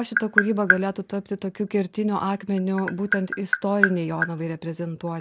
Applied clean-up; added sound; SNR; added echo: none; Tap; 3 dB; none.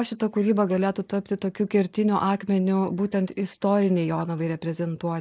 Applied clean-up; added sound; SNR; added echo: neural mask model Resemble Enhance denoiser.